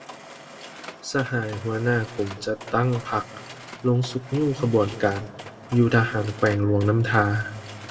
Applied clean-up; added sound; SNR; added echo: none; Mechanisms; 17 dB; reverberation time 1.6 s.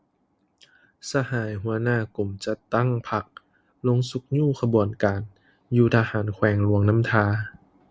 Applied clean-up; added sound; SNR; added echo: none; none; none; none.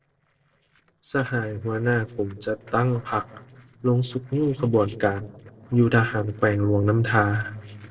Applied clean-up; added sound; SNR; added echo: neural separator model SepFormer DNS4.